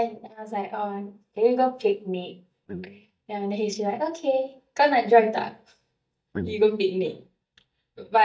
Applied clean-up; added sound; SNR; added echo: neural mask model DeepFilterNet 3.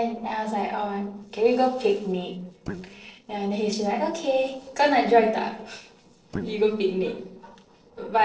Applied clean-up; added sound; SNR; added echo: neural separator model SepFormer DNS4.